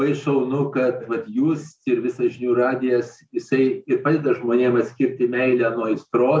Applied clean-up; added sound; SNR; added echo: none; none; none; none.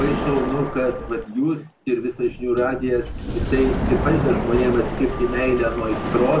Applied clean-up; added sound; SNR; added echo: none; Sliding door + Splash, splatter; 4 dB; none.